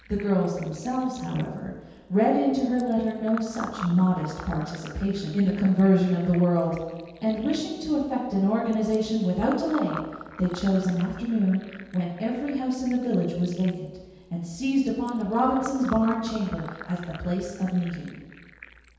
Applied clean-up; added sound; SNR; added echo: none; Fill (with liquid); 19 dB; reverberation time 1.2 s.